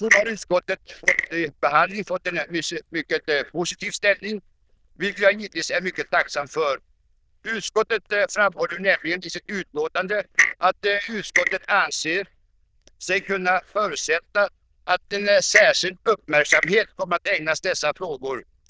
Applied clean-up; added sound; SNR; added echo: neural diffusion model UNIVERSE++.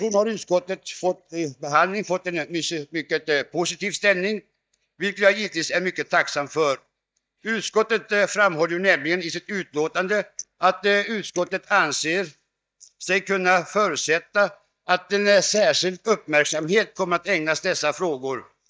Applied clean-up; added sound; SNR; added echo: neural mask model DeepFilterNet 3.